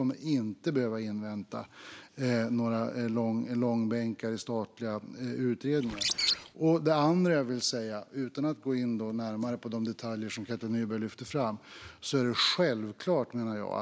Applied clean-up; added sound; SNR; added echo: none; Bird; 2 dB; none.